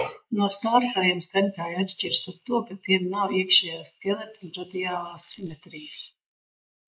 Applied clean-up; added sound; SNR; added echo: neural mask model Resemble Enhance denoiser.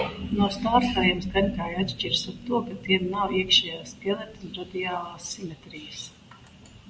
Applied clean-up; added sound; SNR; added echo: none; none; none; none.